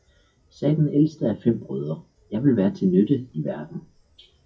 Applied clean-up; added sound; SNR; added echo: classical method WPE with log-MMSE.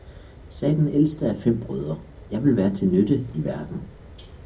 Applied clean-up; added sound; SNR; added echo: none; Fire; 19 dB; reverberation time 0.4 s.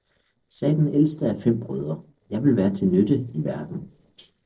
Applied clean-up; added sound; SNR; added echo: neural separator model SepFormer DNS4.